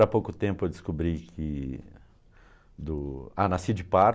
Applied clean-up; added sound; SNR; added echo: none; none; none; none.